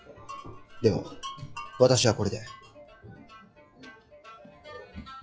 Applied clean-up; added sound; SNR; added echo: classical method log-MMSE.